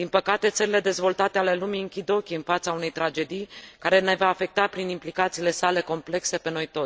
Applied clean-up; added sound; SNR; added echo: none; none; none; none.